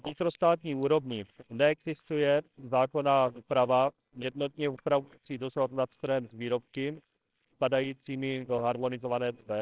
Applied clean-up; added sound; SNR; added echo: neural separator model SepFormer WHAMR!.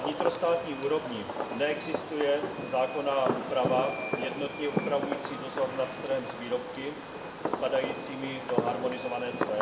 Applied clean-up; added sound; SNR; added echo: none; Fireworks; 3 dB; reverberation time 0.7 s.